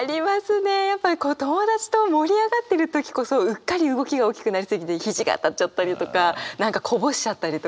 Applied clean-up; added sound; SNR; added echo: none; none; none; none.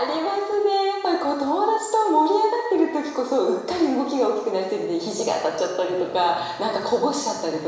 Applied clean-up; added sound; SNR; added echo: none; none; none; reverberation time 1.0 s.